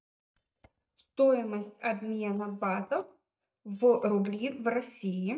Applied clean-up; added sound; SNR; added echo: neural mask model DeepFilterNet 3.